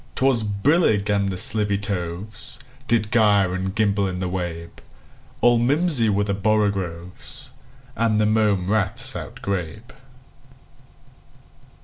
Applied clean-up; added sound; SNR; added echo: none; none; none; none.